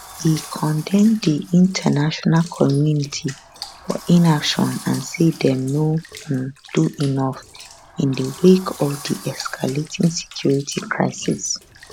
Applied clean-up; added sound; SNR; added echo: none; Bathtub (filling or washing) / Water + Sliding door; 19 dB; none.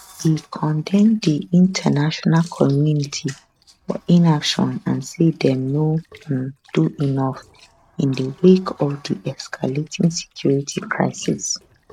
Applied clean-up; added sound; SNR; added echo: neural mask model RNNoise.